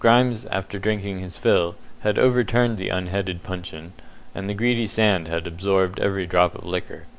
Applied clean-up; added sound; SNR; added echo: none; none; none; none.